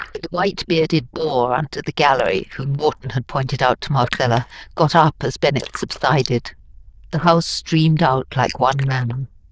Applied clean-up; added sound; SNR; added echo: neural diffusion model UNIVERSE++.